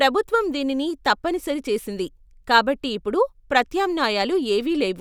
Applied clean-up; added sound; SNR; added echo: none; none; none; none.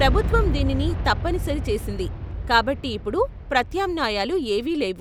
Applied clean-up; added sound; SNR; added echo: none; Boom; 2 dB; none.